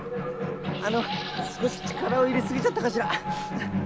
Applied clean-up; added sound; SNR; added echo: none; none; none; none.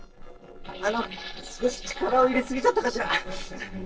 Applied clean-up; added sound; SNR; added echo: neural separator model SepFormer DNS4.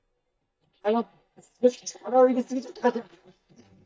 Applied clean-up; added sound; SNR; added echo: neural mask model DeepFilterNet 3.